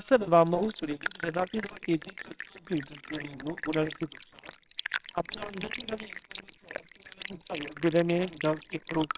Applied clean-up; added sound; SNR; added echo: neural separator model SepFormer WHAMR!.